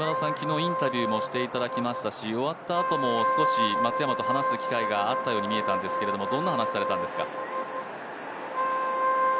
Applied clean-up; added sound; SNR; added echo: none; Wind instrument, woodwind instrument; -1 dB; none.